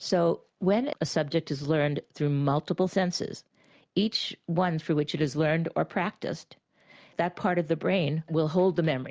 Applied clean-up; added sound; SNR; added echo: none; none; none; none.